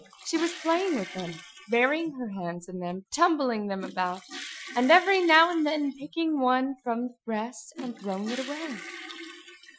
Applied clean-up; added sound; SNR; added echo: classical method Wiener filter.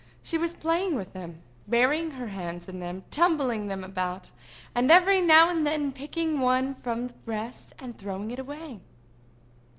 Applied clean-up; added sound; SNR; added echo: none; none; none; none.